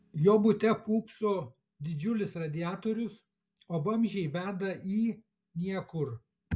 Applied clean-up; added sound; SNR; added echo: none; none; none; none.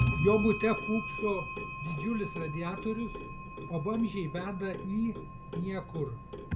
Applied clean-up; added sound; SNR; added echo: none; Clock; 2 dB; none.